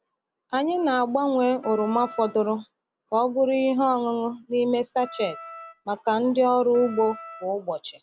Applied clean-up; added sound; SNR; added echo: none; Wind instrument, woodwind instrument; 18 dB; none.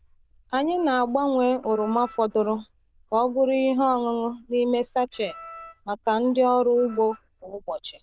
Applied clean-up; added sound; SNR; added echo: neural diffusion model UNIVERSE++.